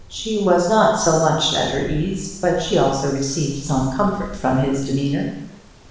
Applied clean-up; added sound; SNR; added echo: none; Wind; 18 dB; reverberation time 0.9 s.